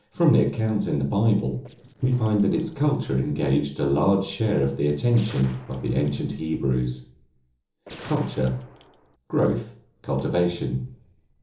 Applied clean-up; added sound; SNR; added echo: neural separator model SepFormer DNS4.